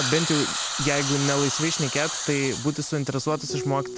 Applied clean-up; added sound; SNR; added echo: none; Hiss; 4 dB; none.